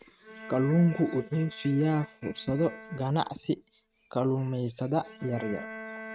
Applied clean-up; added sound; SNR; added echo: neural mask model RNNoise.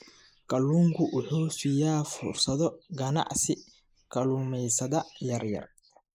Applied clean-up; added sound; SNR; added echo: neural mask model Resemble Enhance denoiser.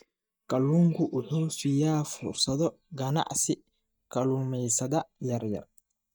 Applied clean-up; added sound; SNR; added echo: neural mask model DeepFilterNet 3.